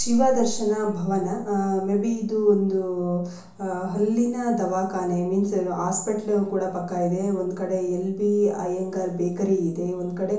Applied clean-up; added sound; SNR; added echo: none; none; none; reverberation time 0.8 s.